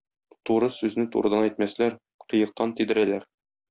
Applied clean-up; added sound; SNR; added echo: none; none; none; none.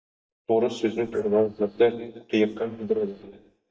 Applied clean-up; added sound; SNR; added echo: neural mask model DeepFilterNet 3.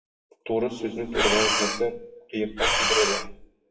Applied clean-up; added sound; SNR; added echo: classical method WPE with log-MMSE.